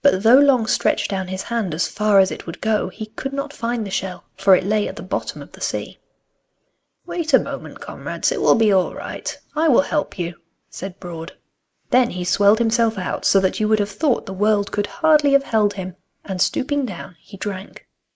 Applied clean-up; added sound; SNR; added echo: neural mask model Resemble Enhance denoiser.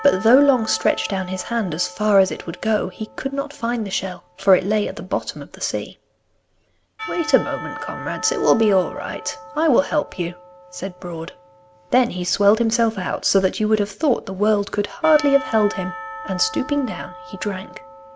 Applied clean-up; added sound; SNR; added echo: none; Church bell / Percussion; 16 dB; none.